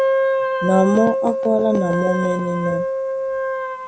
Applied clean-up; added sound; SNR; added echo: none; Wind instrument, woodwind instrument; 1 dB; none.